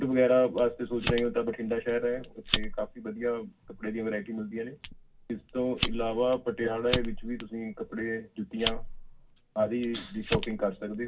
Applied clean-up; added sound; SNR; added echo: none; Fire; 4 dB; reverberation time 0.4 s.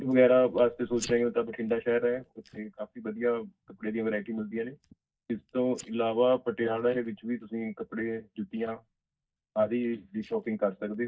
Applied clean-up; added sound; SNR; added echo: neural mask model DeepFilterNet 3.